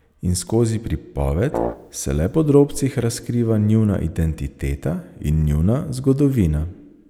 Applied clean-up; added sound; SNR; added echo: none; Brass instrument; 9 dB; none.